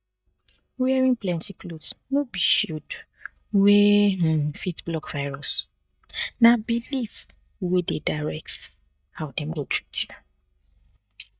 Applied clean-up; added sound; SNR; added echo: neural mask model DeepFilterNet 3.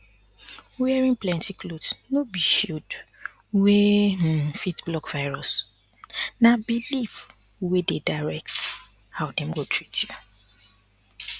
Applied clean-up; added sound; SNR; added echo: none; none; none; none.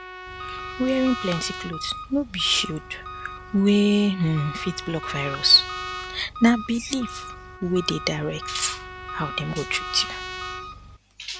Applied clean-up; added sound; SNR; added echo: none; Engine + Trumpet; 10 dB; none.